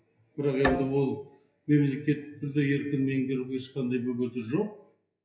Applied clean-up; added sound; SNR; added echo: classical method WPE with log-MMSE.